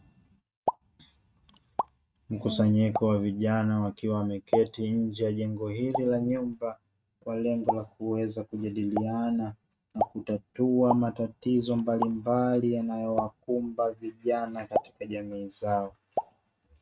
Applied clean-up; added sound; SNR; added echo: neural mask model RNNoise.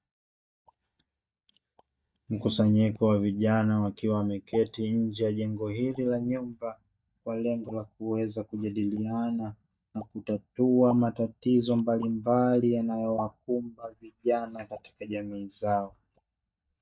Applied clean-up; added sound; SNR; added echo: neural mask model DeepFilterNet 3.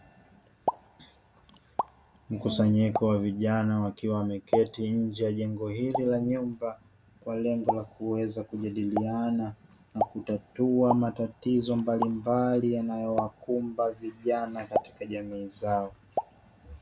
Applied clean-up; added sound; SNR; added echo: none; Explosion; 8 dB; none.